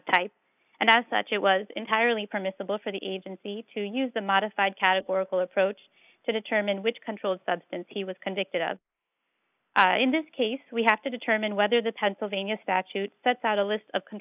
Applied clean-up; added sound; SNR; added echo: neural mask model Resemble Enhance denoiser.